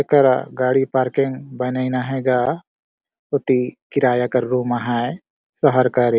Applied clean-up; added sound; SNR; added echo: none; none; none; none.